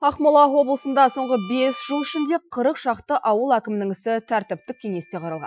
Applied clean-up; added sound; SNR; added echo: classical method Wiener filter.